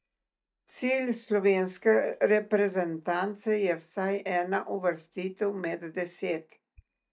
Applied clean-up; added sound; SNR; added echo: neural mask model DeepFilterNet 3.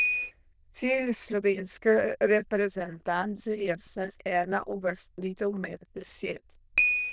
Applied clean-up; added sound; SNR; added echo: neural diffusion model UNIVERSE++.